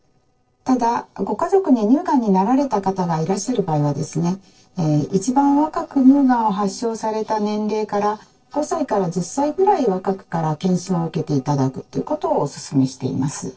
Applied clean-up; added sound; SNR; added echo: neural separator model SepFormer DNS4.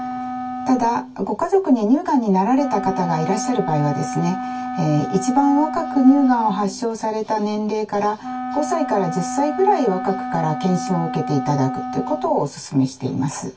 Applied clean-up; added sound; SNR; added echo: none; Wind instrument, woodwind instrument; 8 dB; reverberation time 0.1 s.